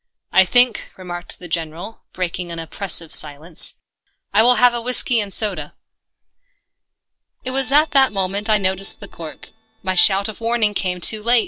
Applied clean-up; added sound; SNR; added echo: neural separator model SepFormer DNS4.